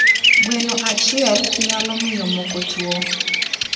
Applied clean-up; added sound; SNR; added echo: none; Bird vocalization, bird call, bird song; -4 dB; reverberation time 1.2 s.